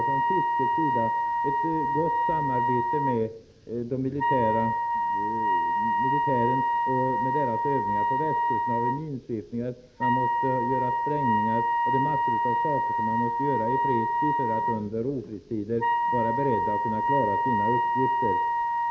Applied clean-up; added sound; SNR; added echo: none; Wind instrument, woodwind instrument; -5 dB; none.